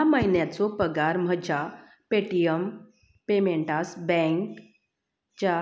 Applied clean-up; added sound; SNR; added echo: none; none; none; none.